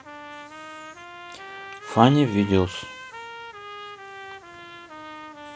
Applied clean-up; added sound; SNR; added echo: none; Trumpet; 13 dB; none.